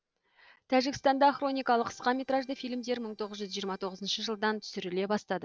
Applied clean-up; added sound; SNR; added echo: neural separator model SepFormer DNS4.